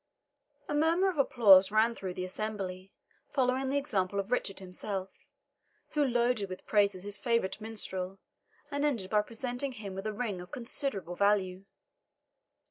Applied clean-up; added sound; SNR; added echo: none; none; none; none.